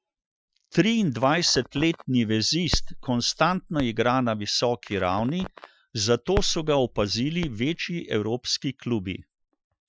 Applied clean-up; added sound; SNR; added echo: classical method Wiener filter.